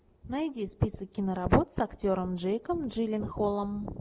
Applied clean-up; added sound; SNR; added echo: none; none; none; none.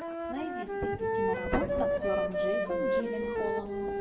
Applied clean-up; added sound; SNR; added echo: none; Wind instrument, woodwind instrument; -5 dB; reverberation time 1.7 s.